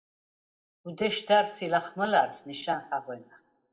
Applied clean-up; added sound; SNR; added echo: none; none; none; reverberation time 0.5 s.